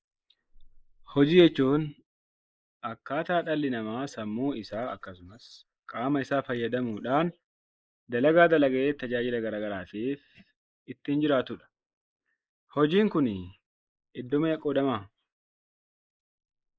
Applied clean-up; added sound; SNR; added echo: neural mask model Resemble Enhance denoiser.